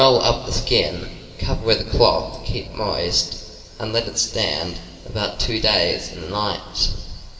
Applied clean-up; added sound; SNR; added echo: none; none; none; reverberation time 2.6 s.